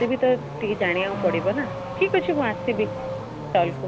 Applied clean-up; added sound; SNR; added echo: none; Accelerating, revving, vroom / Car; 7 dB; none.